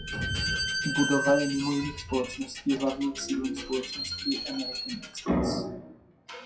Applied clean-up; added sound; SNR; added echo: classical method WPE with log-MMSE.